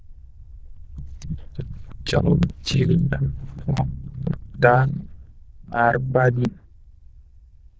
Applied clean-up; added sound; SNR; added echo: neural diffusion model UNIVERSE++.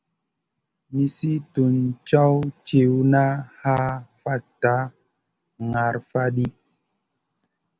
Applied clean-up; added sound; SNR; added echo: none; none; none; none.